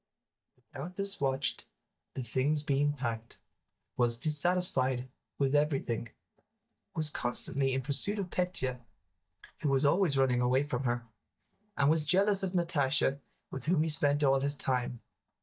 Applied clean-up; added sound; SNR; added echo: neural mask model DeepFilterNet 3.